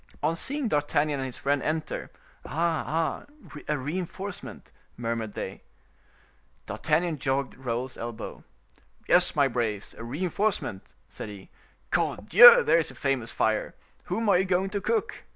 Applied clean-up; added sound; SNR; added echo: none; none; none; none.